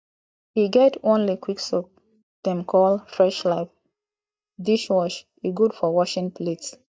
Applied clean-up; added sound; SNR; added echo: neural mask model DeepFilterNet 3.